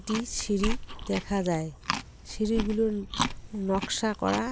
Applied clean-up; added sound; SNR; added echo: none; Chewing, mastication; 5 dB; none.